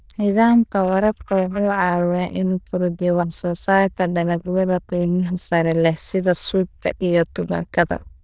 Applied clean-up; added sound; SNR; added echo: neural diffusion model UNIVERSE++.